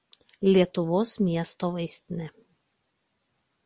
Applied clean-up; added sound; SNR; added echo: none; none; none; none.